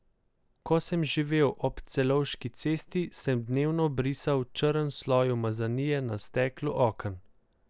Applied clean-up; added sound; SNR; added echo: none; none; none; none.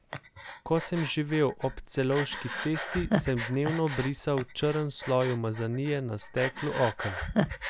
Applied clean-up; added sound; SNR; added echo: none; Breathing; 6 dB; none.